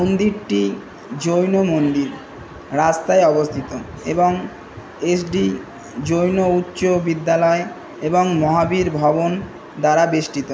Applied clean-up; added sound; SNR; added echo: none; none; none; none.